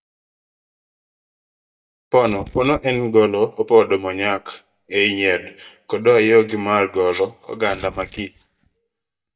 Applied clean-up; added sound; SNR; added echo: neural mask model DeepFilterNet 3.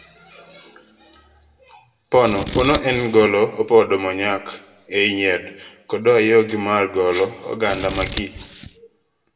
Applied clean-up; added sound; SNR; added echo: none; Scissors; 11 dB; reverberation time 0.8 s.